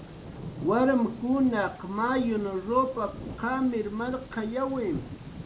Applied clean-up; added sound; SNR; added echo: none; Thunder; 14 dB; none.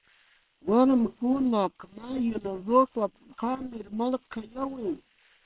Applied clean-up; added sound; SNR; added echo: neural separator model SepFormer WHAM!.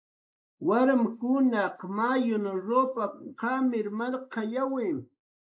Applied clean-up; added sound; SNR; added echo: neural mask model Resemble Enhance denoiser.